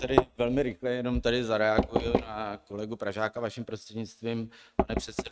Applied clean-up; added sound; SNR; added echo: neural mask model RNNoise.